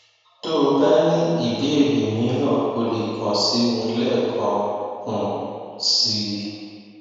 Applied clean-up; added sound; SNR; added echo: none; none; none; reverberation time 1.9 s.